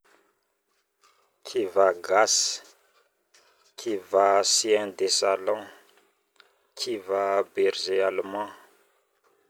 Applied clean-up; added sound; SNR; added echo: none; none; none; none.